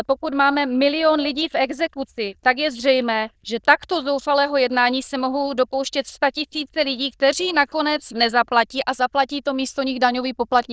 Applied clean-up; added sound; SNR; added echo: neural diffusion model UNIVERSE++.